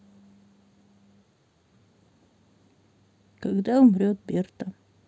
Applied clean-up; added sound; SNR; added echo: none; none; none; none.